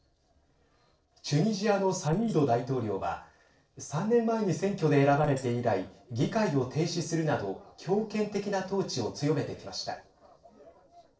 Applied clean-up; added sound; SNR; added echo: neural separator model SepFormer DNS4.